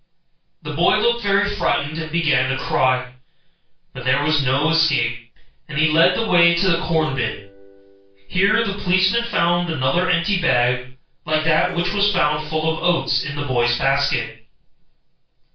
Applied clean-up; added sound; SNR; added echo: neural separator model SepFormer DNS4.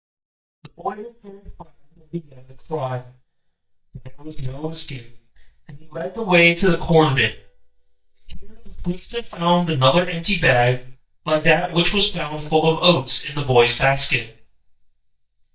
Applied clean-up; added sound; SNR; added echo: neural mask model DeepFilterNet 3.